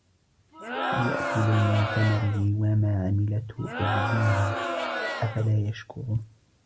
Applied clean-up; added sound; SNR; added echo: none; Crowd; 4 dB; none.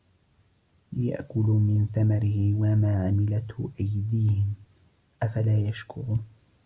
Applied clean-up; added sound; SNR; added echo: none; none; none; none.